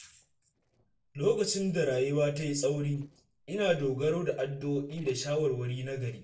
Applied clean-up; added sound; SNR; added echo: neural separator model SepFormer DNS4.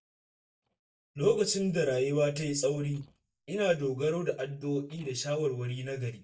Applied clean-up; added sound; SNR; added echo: neural mask model DeepFilterNet 3.